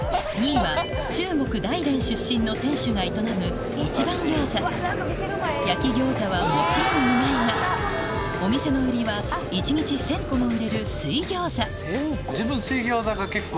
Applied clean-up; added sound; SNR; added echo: none; Vehicle; 7 dB; none.